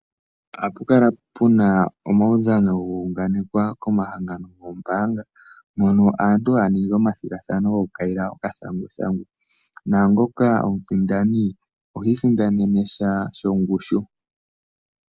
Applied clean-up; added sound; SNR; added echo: none; none; none; none.